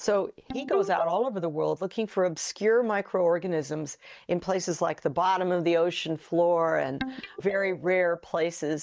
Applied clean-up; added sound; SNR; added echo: neural mask model DeepFilterNet 3.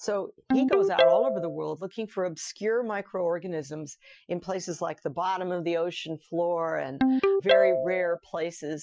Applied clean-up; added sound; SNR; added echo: classical method Wiener filter.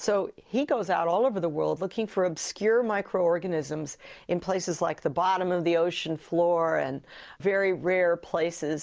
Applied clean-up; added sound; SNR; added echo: none; none; none; none.